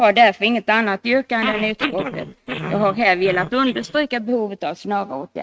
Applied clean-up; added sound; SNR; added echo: neural mask model RNNoise.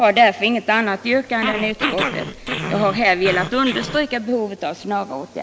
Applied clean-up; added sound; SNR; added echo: none; Growling; 7 dB; none.